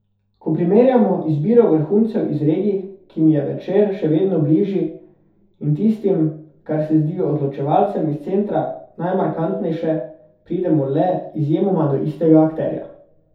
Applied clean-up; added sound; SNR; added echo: none; none; none; reverberation time 0.5 s.